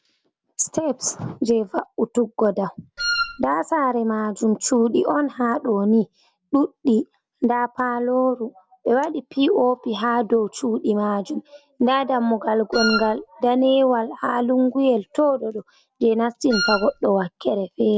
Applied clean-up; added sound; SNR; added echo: none; Wind instrument, woodwind instrument; 4 dB; none.